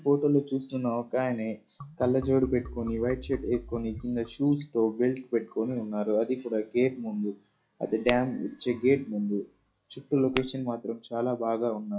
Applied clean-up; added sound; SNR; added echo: classical method log-MMSE.